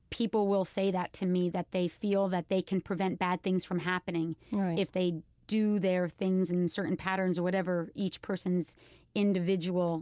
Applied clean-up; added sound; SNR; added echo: none; none; none; none.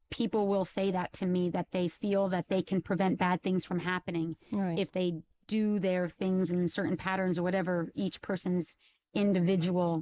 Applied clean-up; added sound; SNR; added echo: neural mask model Resemble Enhance denoiser.